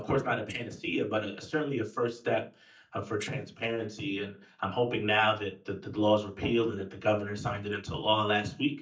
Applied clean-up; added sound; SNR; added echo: neural mask model DeepFilterNet 3.